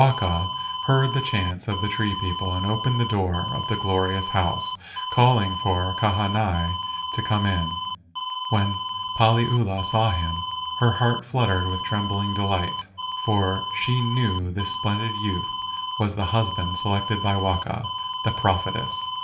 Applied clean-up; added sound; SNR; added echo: none; Alarm; 4 dB; reverberation time 0.9 s.